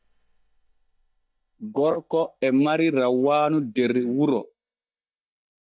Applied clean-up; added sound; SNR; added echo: neural mask model DeepFilterNet 3.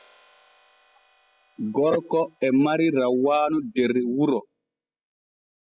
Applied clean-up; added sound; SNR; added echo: classical method spectral subtraction.